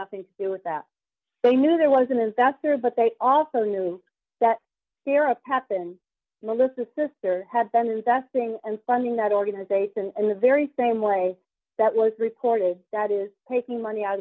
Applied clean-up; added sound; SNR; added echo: none; none; none; none.